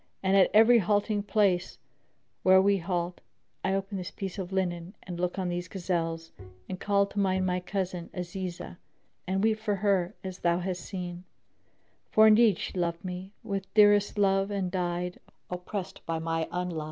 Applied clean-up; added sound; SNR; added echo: none; Bowed string instrument; 19 dB; none.